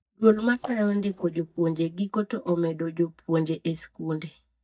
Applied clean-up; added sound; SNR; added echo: neural mask model DeepFilterNet 3.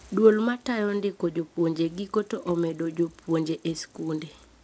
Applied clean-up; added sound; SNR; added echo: none; none; none; none.